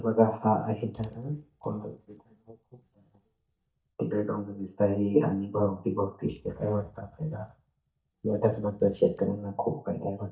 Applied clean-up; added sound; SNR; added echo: neural mask model DeepFilterNet 3.